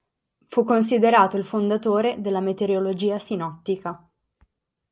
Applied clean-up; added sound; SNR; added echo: none; none; none; none.